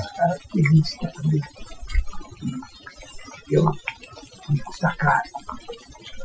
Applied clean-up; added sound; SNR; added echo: classical method Wiener filter.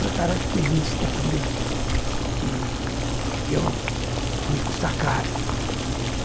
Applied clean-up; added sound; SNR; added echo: none; Boiling; -4 dB; none.